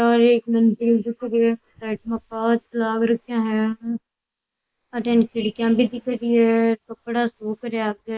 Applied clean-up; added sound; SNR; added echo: neural mask model Resemble Enhance denoiser.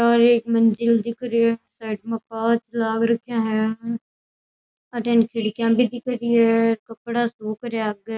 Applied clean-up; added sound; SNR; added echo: none; none; none; none.